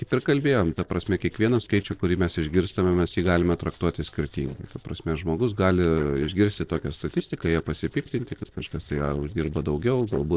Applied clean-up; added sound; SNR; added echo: neural separator model SepFormer DNS4.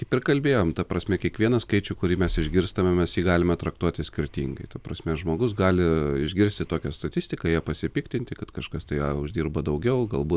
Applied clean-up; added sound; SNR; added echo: none; none; none; none.